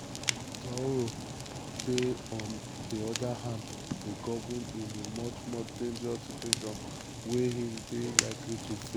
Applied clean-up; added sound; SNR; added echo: none; Fire; 2 dB; none.